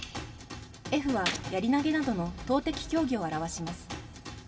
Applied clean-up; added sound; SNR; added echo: none; Gunshot, gunfire; 11 dB; reverberation time 1.4 s.